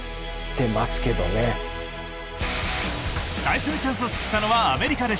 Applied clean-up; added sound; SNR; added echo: none; none; none; none.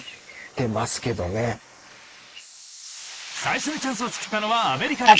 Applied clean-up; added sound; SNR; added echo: neural mask model Resemble Enhance denoiser.